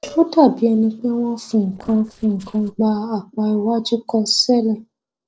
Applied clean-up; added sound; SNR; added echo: neural separator model SepFormer DNS4.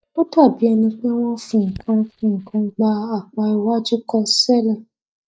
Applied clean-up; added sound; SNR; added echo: neural mask model DeepFilterNet 3.